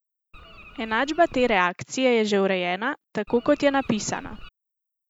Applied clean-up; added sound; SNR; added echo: none; Bird; 19 dB; none.